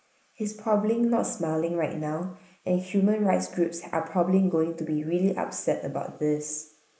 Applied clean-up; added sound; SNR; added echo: neural mask model Resemble Enhance denoiser.